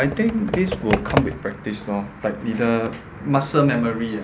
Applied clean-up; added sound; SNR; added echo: none; Computer keyboard; 4 dB; none.